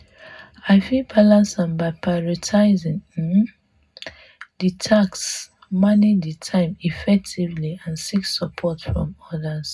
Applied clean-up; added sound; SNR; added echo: none; none; none; reverberation time 0.3 s.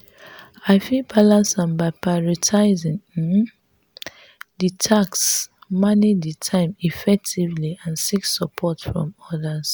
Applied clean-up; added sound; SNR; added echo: none; none; none; none.